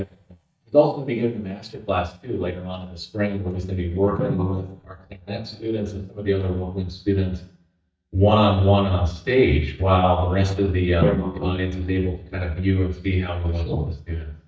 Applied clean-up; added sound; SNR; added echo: neural mask model DeepFilterNet 3.